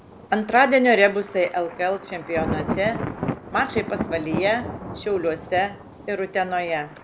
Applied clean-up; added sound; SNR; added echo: none; Thunder; 9 dB; none.